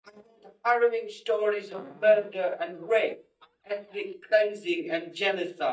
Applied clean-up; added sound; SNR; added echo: neural mask model DeepFilterNet 3.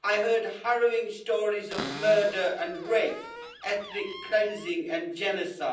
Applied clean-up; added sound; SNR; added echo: none; Cupboard open or close; 12 dB; reverberation time 0.6 s.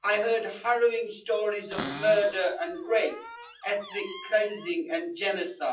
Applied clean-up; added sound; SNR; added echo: classical method WPE with log-MMSE.